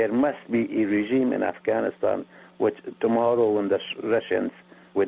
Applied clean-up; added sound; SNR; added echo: none; none; none; none.